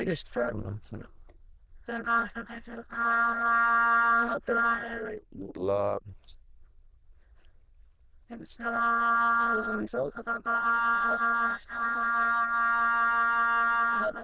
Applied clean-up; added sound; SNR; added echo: neural diffusion model UNIVERSE++.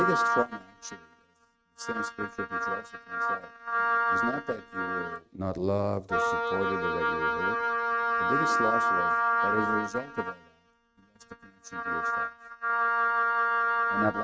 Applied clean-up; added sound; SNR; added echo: neural mask model RNNoise.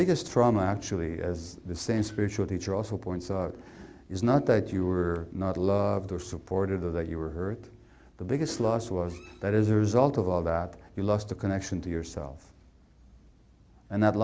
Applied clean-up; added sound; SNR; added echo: none; none; none; none.